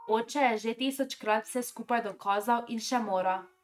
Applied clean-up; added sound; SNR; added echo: neural mask model RNNoise.